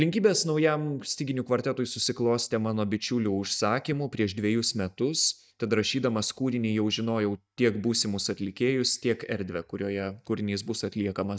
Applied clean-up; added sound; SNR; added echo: neural mask model DeepFilterNet 3.